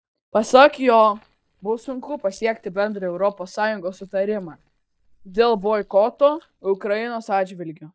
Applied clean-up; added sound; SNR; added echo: neural mask model DeepFilterNet 3.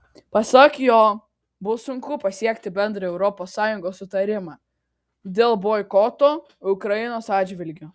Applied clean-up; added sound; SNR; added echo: none; none; none; none.